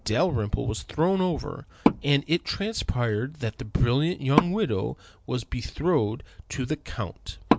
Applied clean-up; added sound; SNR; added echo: none; Wood; 6 dB; none.